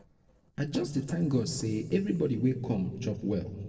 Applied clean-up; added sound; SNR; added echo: neural separator model SepFormer DNS4.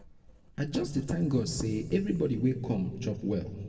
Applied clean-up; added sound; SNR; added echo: none; Writing; 20 dB; reverberation time 1.5 s.